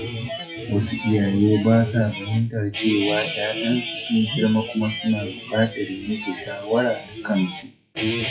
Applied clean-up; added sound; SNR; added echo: classical method WPE with log-MMSE.